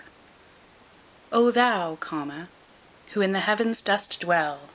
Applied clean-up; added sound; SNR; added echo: none; none; none; none.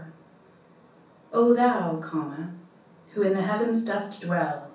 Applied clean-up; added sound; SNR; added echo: none; none; none; reverberation time 0.6 s.